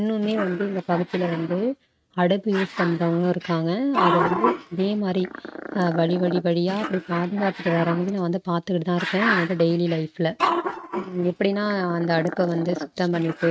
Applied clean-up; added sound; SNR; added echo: neural mask model RNNoise.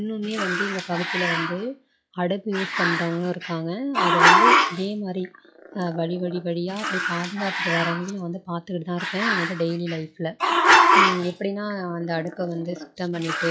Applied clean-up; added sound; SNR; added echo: classical method log-MMSE.